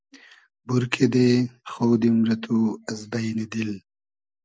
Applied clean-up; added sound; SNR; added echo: none; none; none; none.